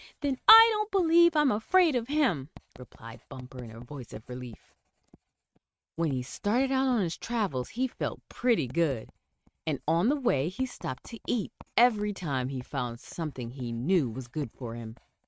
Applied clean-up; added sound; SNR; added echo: neural mask model RNNoise.